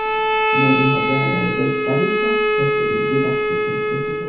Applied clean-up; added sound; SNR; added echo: none; Bowed string instrument; -4 dB; reverberation time 0.7 s.